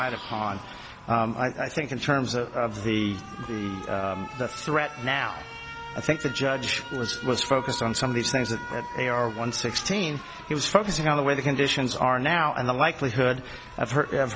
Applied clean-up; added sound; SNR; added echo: none; Alarm; 15 dB; none.